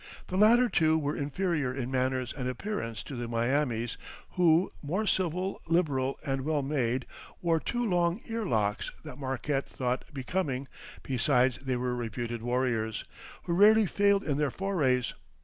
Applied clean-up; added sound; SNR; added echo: none; none; none; none.